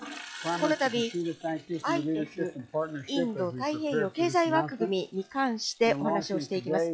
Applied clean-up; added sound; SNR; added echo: classical method log-MMSE.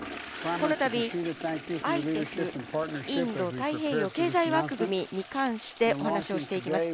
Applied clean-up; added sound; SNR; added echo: none; Toilet flush; 13 dB; none.